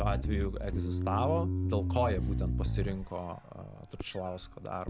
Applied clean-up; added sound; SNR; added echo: none; Bass guitar; -2 dB; none.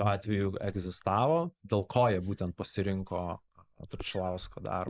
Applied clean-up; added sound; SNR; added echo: neural mask model Resemble Enhance denoiser.